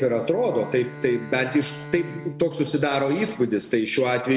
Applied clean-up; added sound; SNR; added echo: none; Bowed string instrument; 16 dB; none.